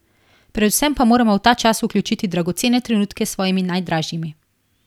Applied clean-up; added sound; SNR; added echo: none; none; none; none.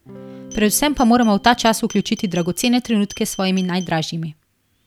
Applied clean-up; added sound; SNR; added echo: none; Electric guitar / Strum + Glass; 20 dB; none.